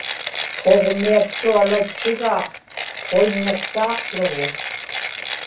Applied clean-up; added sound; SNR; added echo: none; Mechanisms; 8 dB; reverberation time 0.2 s.